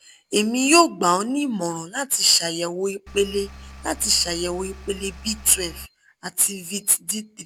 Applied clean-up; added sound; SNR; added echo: none; Engine; 17 dB; none.